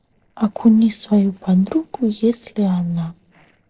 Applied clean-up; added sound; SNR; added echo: neural separator model SepFormer DNS4.